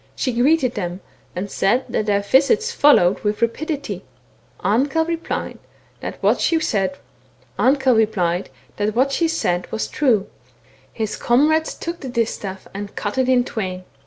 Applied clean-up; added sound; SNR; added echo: none; none; none; none.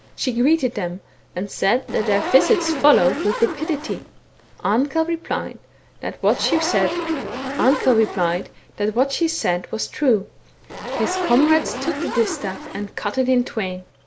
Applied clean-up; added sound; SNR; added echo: none; Zipper (clothing); 8 dB; none.